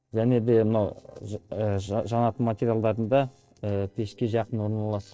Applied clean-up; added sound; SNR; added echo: neural separator model SepFormer DNS4.